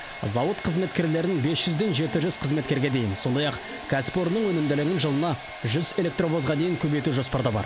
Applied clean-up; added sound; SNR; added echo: none; Domestic sounds, home sounds; 13 dB; none.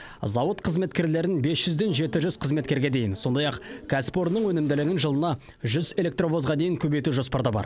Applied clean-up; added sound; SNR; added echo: none; none; none; none.